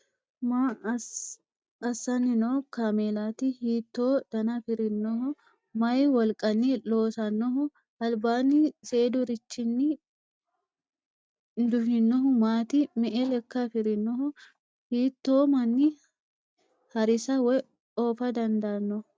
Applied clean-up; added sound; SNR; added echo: none; none; none; none.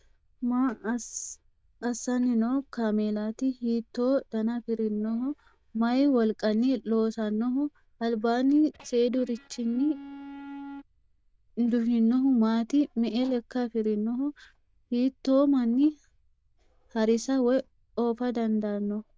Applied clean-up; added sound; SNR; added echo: neural diffusion model UNIVERSE++.